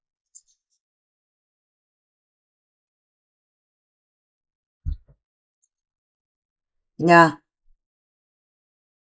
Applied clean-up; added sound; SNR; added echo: neural mask model Resemble Enhance denoiser.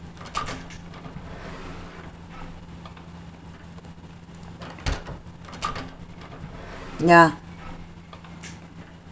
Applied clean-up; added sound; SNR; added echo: none; Sliding door; 10 dB; none.